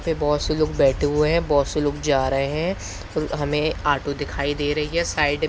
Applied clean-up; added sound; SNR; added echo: none; Wind / Bird / Insect; 11 dB; none.